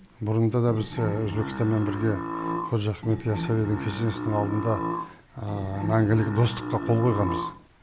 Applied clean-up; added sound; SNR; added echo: none; Burping, eructation; 7 dB; none.